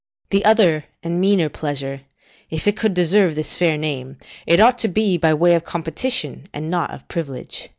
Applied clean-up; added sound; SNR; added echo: none; none; none; none.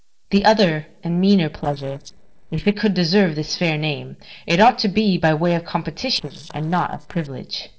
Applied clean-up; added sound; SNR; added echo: neural separator model SepFormer DNS4.